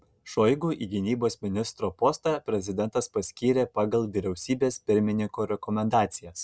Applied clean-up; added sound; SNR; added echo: none; none; none; none.